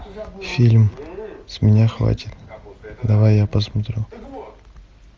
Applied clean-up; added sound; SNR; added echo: none; none; none; none.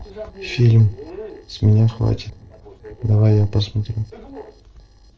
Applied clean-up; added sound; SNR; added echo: neural separator model SepFormer DNS4.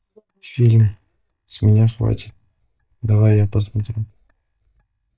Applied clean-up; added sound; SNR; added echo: neural mask model DeepFilterNet 3.